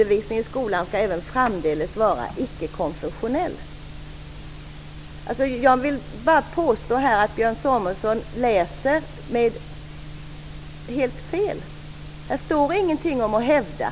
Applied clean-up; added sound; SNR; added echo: none; none; none; none.